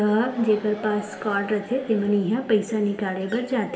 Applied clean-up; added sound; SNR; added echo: none; Crowd; 20 dB; reverberation time 1.7 s.